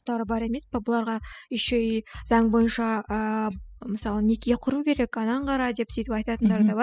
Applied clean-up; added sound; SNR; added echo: classical method spectral subtraction.